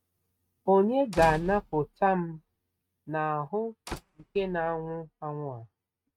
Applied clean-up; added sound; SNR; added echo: neural mask model RNNoise.